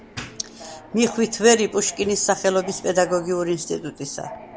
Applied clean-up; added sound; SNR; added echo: none; Subway, metro, underground; 19 dB; none.